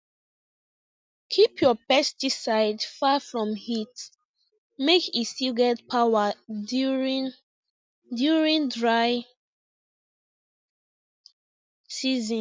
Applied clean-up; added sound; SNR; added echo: none; none; none; none.